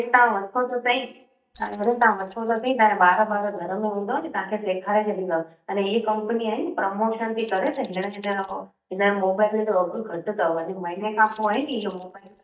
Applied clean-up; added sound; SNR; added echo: neural mask model DeepFilterNet 3.